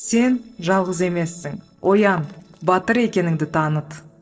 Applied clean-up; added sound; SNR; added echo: neural separator model SepFormer DNS4.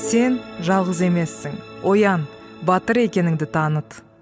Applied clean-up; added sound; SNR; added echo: none; none; none; none.